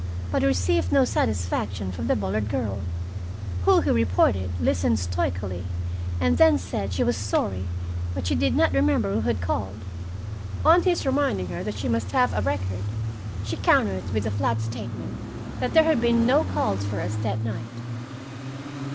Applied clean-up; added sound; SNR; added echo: none; Idling / Engine starting / Accelerating, revving, vroom / Car; 3 dB; none.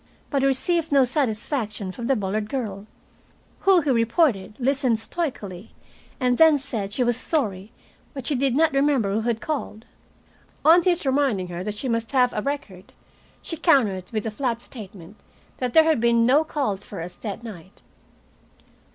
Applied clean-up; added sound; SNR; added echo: none; none; none; none.